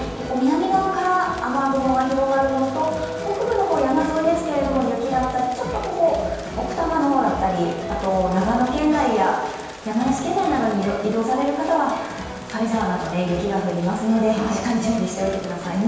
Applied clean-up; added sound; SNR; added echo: none; Rain; 19 dB; reverberation time 1.2 s.